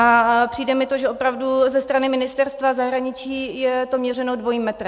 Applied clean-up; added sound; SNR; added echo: none; none; none; none.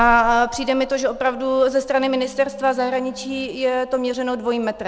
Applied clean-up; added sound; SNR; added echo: none; Telephone; 18 dB; none.